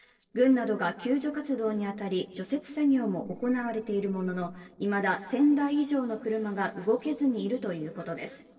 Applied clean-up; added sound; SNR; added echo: neural separator model SepFormer DNS4.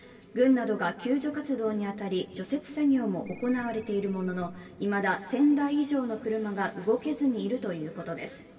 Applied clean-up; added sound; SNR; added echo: none; Ringtone; 20 dB; reverberation time 2.6 s.